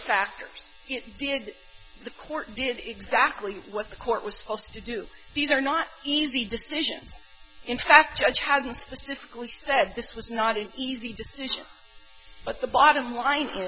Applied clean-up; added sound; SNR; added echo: none; none; none; none.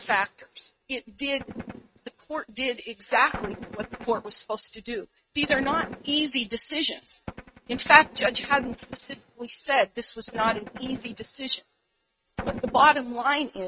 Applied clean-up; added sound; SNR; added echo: neural mask model RNNoise.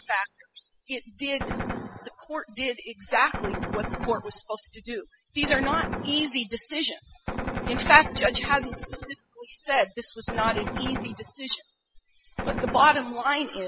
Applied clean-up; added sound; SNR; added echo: classical method spectral subtraction.